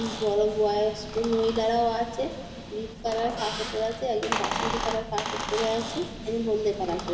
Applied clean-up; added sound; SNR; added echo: none; Squeak; 7 dB; reverberation time 1.8 s.